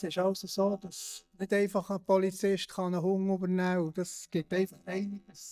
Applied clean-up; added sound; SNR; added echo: neural mask model DeepFilterNet 3.